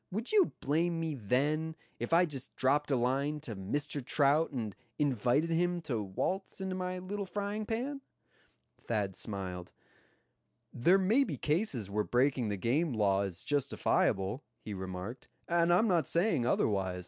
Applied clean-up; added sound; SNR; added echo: none; none; none; none.